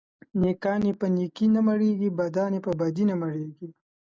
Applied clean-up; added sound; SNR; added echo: none; none; none; none.